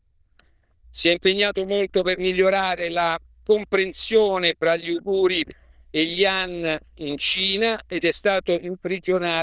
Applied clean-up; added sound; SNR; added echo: neural diffusion model UNIVERSE++.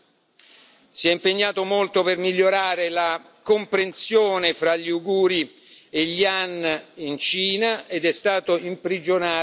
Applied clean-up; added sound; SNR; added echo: none; none; none; none.